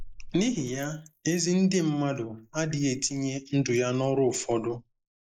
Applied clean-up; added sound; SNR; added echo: neural mask model Resemble Enhance denoiser.